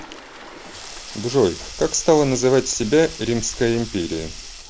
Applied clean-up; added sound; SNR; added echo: none; Sink (filling or washing) + Waves, surf; 14 dB; none.